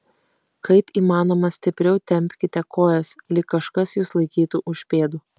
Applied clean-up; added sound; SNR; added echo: none; none; none; none.